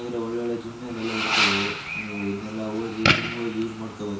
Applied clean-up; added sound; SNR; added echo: none; Fireworks; -2 dB; reverberation time 0.6 s.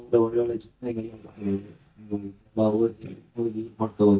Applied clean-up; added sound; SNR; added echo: neural mask model DeepFilterNet 3.